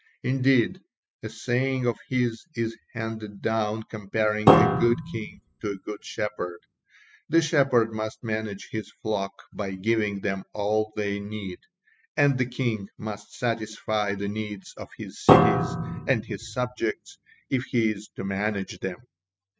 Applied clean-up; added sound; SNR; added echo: classical method spectral subtraction.